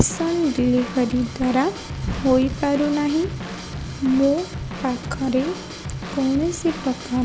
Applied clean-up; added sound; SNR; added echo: none; Drum / Drum kit; 9 dB; none.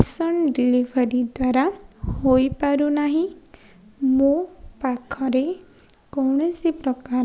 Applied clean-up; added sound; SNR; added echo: none; none; none; none.